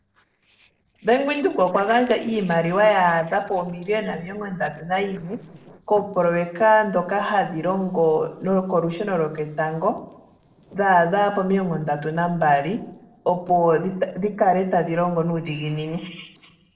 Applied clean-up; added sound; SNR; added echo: neural separator model SepFormer DNS4.